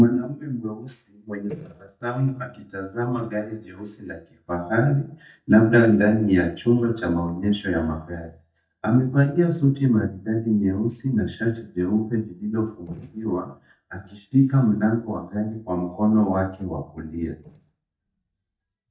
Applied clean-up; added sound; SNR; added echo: neural mask model DeepFilterNet 3.